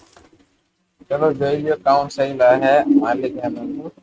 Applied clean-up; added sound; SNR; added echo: neural mask model RNNoise.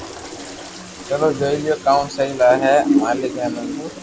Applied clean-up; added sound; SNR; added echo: none; Toilet flush; 19 dB; none.